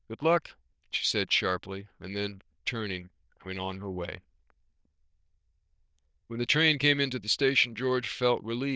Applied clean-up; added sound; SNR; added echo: neural diffusion model UNIVERSE++.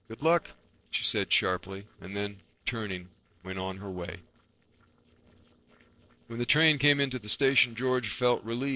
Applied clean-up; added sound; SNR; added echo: neural separator model SepFormer DNS4.